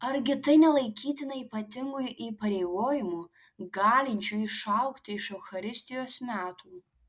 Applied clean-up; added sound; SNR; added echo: none; none; none; none.